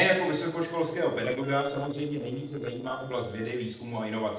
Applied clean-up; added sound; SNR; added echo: neural separator model SepFormer DNS4.